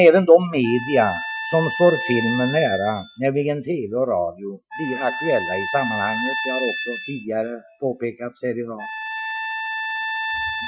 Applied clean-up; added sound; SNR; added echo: classical method Wiener filter.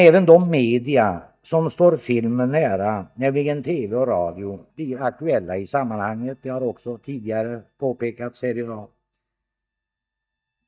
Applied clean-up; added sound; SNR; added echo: neural mask model DeepFilterNet 3.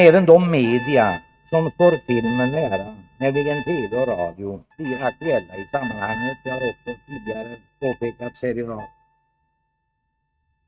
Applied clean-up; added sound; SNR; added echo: neural mask model RNNoise.